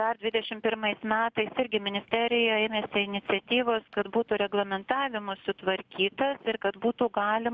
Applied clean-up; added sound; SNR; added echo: none; none; none; none.